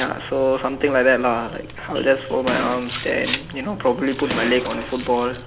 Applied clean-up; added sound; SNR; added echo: none; Gunshot, gunfire + Rattle; 11 dB; none.